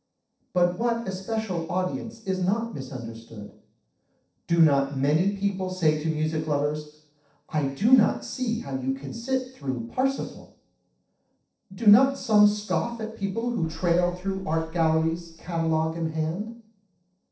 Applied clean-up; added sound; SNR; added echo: neural separator model SepFormer DNS4.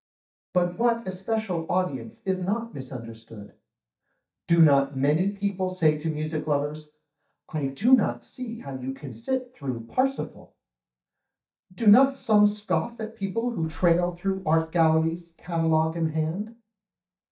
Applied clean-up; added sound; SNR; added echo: neural mask model DeepFilterNet 3.